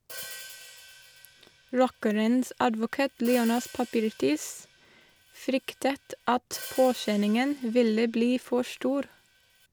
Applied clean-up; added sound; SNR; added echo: none; Hi-hat; 19 dB; none.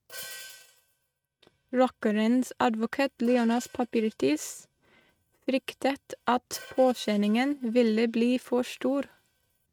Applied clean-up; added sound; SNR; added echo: neural mask model RNNoise.